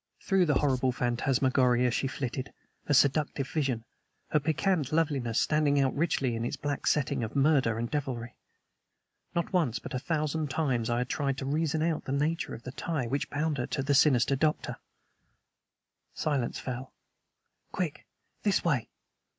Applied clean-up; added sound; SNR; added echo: none; Writing; 4 dB; none.